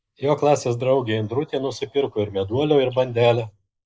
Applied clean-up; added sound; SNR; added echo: neural mask model Resemble Enhance denoiser.